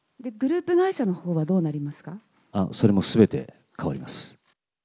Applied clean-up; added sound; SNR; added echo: none; none; none; none.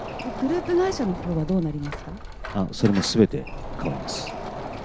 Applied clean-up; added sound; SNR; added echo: none; Door; 8 dB; none.